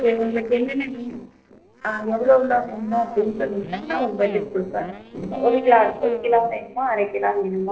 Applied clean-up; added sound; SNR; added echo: neural separator model SepFormer DNS4.